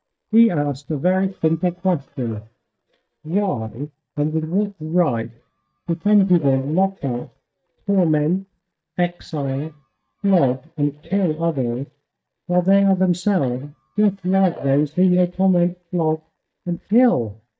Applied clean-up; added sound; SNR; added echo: neural mask model DeepFilterNet 3.